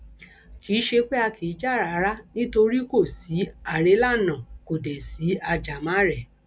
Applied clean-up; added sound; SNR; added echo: none; none; none; none.